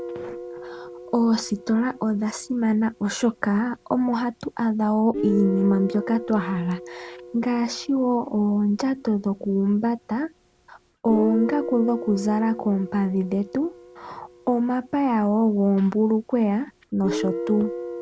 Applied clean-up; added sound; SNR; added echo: none; Guitar; 12 dB; none.